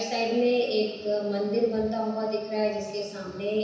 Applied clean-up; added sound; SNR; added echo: none; none; none; reverberation time 1.0 s.